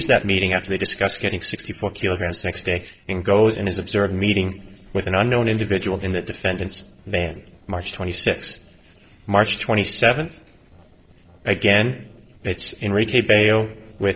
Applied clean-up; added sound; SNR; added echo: neural separator model SepFormer DNS4.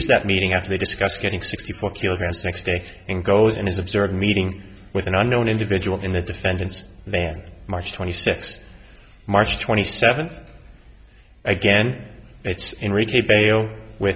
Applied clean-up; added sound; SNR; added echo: none; none; none; none.